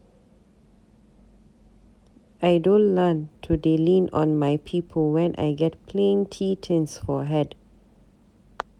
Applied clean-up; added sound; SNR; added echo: none; none; none; none.